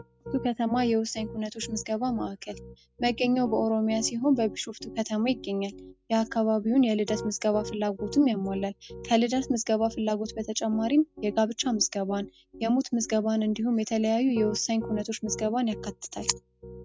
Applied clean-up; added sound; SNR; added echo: none; Piano; 16 dB; none.